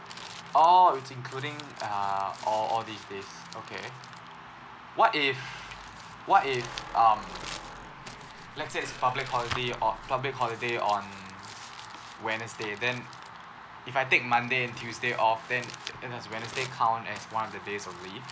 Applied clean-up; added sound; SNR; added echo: none; Crumpling, crinkling + Squeak; 18 dB; none.